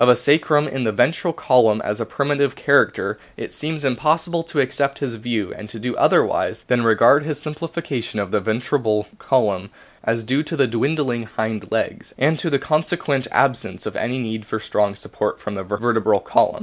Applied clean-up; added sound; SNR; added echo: none; none; none; none.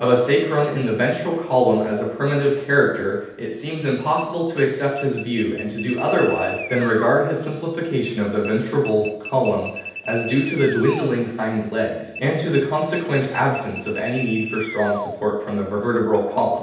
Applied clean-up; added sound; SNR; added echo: none; Alarm; 13 dB; reverberation time 0.8 s.